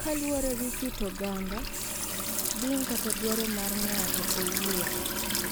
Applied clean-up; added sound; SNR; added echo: none; Sink (filling or washing) / Water tap, faucet; -3 dB; none.